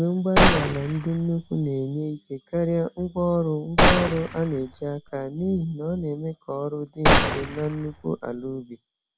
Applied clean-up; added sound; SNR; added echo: none; Gunshot, gunfire; -3 dB; none.